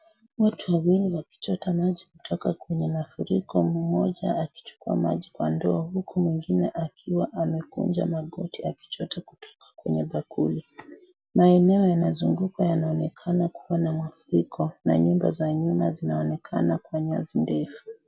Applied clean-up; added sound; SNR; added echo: none; none; none; none.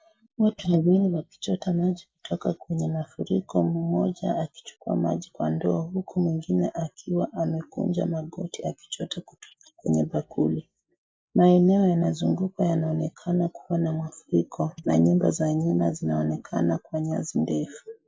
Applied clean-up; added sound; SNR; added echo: neural mask model Resemble Enhance denoiser.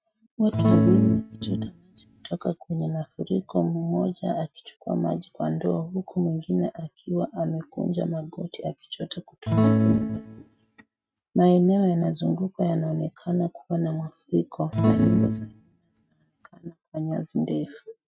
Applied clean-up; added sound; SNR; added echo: neural mask model RNNoise.